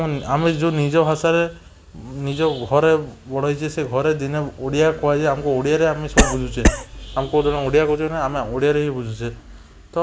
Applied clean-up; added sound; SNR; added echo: none; Cough; -1 dB; none.